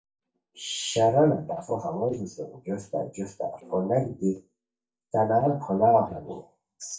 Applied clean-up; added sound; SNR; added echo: neural mask model DeepFilterNet 3.